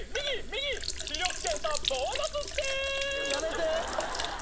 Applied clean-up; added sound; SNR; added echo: none; Sink (filling or washing); 2 dB; none.